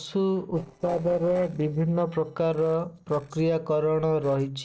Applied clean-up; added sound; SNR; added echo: neural separator model SepFormer DNS4.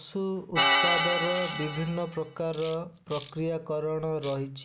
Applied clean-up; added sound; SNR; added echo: none; Tools + Organ; -5 dB; none.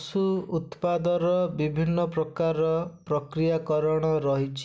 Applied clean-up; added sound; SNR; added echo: none; none; none; none.